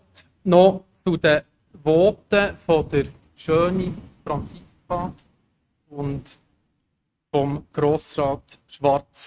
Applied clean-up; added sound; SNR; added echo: neural mask model RNNoise.